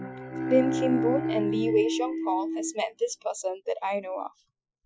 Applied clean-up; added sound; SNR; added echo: classical method Wiener filter.